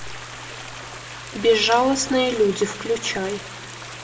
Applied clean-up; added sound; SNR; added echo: none; Stream; 13 dB; reverberation time 0.6 s.